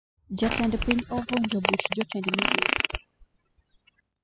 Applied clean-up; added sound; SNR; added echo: classical method spectral subtraction.